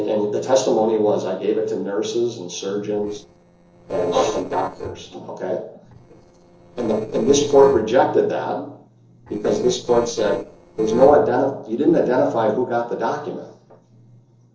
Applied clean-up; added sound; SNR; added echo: neural separator model SepFormer DNS4.